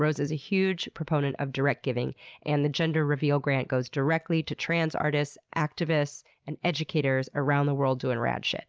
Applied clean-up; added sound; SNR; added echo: none; none; none; none.